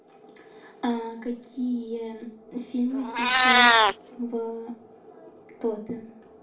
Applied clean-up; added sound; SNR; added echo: none; Meow; -5 dB; reverberation time 0.5 s.